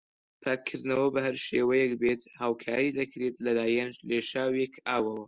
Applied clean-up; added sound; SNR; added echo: none; none; none; none.